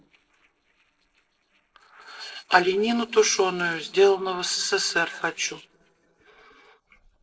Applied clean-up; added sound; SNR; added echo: neural separator model SepFormer DNS4.